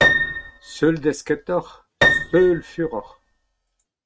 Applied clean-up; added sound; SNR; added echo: neural mask model RNNoise.